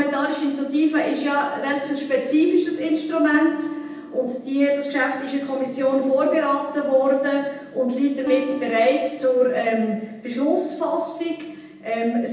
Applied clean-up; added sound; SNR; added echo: none; Acoustic guitar; 8 dB; reverberation time 0.8 s.